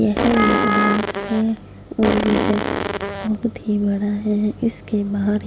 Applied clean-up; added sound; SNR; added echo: none; Wind instrument, woodwind instrument + Fart; 0 dB; none.